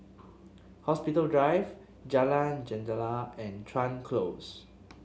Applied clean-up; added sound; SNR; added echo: none; none; none; none.